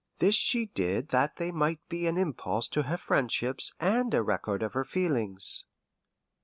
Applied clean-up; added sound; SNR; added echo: none; none; none; none.